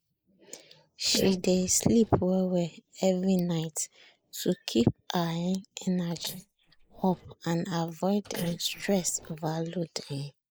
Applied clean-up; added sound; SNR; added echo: neural mask model Resemble Enhance denoiser.